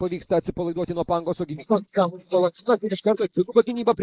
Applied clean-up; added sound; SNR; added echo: neural mask model Resemble Enhance denoiser.